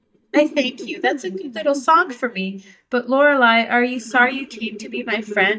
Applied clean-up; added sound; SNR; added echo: neural mask model DeepFilterNet 3.